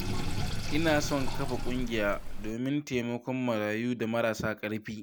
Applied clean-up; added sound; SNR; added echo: none; Sink (filling or washing); 2 dB; none.